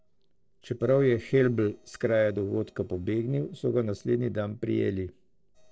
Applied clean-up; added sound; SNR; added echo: neural separator model SepFormer DNS4.